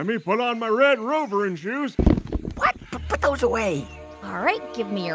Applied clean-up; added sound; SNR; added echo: none; none; none; none.